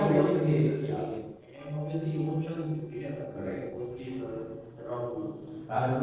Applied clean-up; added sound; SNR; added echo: neural separator model SepFormer DNS4.